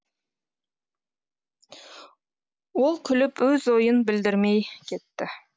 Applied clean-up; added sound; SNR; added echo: none; none; none; none.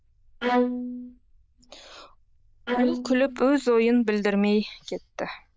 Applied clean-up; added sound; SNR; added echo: neural diffusion model UNIVERSE++.